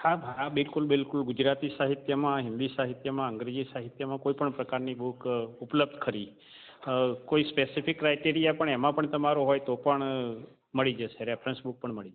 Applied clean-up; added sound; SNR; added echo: none; none; none; none.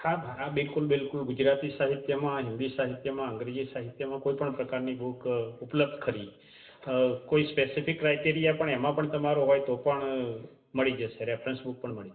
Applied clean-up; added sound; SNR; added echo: none; none; none; reverberation time 0.6 s.